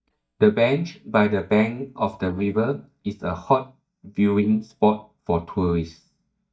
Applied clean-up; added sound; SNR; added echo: neural mask model DeepFilterNet 3.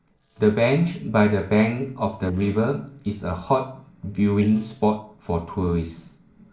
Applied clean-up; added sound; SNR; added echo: neural separator model SepFormer DNS4.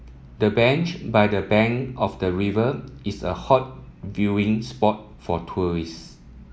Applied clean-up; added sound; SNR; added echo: none; none; none; none.